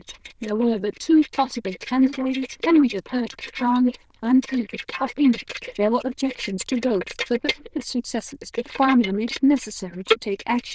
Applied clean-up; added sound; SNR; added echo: neural diffusion model UNIVERSE++.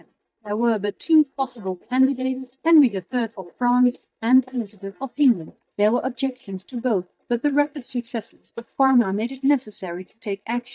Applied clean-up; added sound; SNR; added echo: neural mask model DeepFilterNet 3.